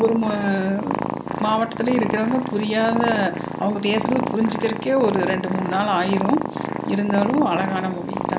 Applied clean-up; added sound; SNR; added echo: none; Purr; 5 dB; none.